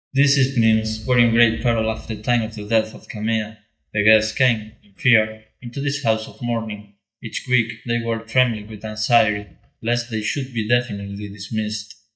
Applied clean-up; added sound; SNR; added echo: neural mask model DeepFilterNet 3.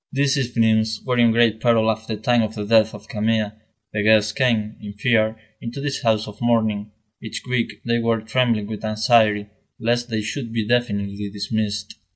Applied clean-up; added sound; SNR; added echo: none; none; none; none.